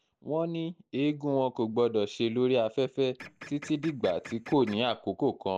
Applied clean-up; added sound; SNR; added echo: neural mask model Resemble Enhance denoiser.